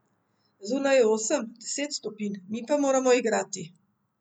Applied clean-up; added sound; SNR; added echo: none; none; none; none.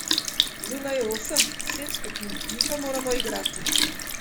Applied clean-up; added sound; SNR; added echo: none; Sink (filling or washing) / Liquid; -5 dB; none.